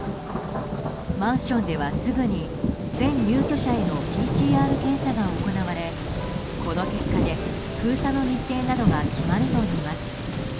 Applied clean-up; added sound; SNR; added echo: none; Thunder; 0 dB; none.